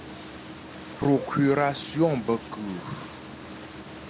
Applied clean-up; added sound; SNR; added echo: none; Boat, Water vehicle; 13 dB; none.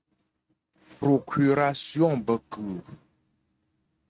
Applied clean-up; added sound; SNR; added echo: neural mask model RNNoise.